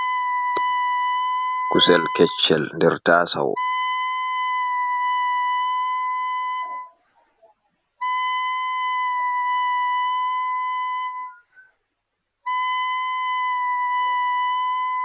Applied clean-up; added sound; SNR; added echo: none; Wind instrument, woodwind instrument; -3 dB; none.